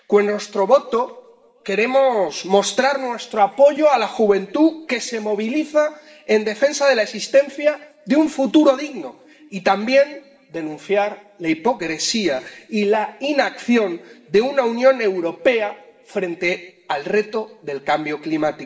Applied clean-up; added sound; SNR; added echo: none; none; none; reverberation time 1.5 s.